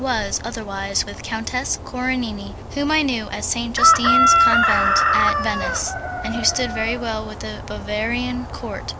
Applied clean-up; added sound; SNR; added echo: none; Chicken, rooster; -2 dB; none.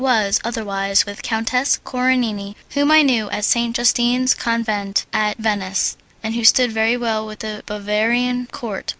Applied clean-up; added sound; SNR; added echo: none; none; none; none.